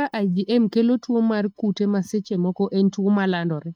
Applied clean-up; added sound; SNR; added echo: neural mask model DeepFilterNet 3.